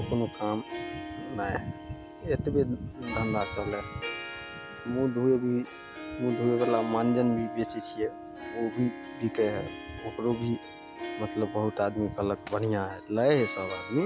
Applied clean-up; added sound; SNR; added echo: none; Harp; 10 dB; none.